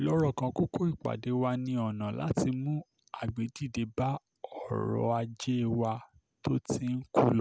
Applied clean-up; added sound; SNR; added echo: none; none; none; none.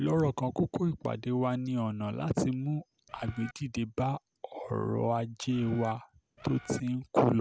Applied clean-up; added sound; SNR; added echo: none; Bird; 18 dB; none.